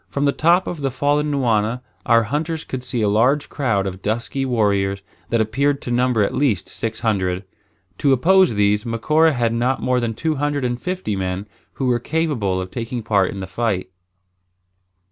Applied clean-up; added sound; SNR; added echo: none; none; none; none.